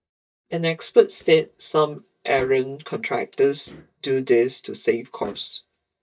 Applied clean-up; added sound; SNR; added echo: neural mask model DeepFilterNet 3.